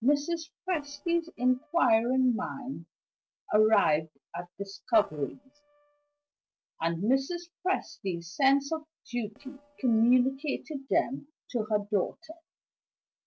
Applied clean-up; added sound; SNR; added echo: neural separator model SepFormer DNS4.